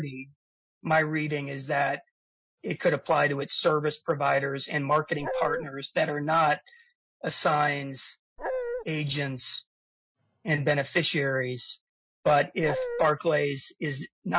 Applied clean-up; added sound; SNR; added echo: classical method Wiener filter.